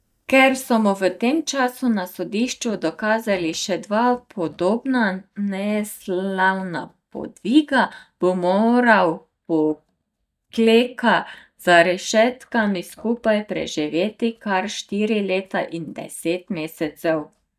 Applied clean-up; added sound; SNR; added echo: neural mask model DeepFilterNet 3.